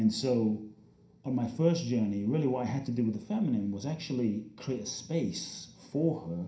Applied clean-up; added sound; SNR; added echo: none; none; none; reverberation time 0.5 s.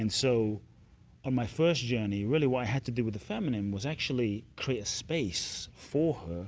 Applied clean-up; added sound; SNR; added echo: none; none; none; none.